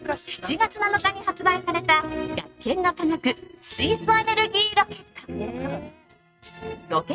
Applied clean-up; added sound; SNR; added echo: neural mask model RNNoise.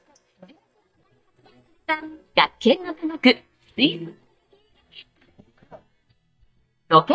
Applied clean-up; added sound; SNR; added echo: neural mask model DeepFilterNet 3.